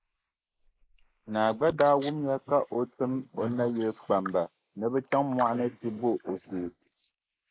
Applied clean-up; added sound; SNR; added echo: neural mask model Resemble Enhance denoiser.